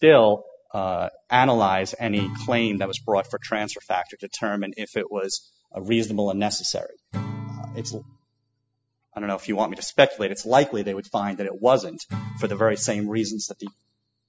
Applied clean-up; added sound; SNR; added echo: classical method spectral subtraction.